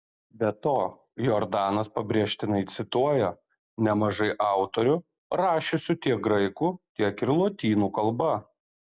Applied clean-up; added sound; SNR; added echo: none; none; none; none.